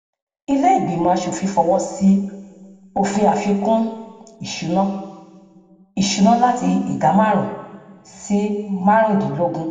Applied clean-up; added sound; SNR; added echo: none; none; none; reverberation time 1.4 s.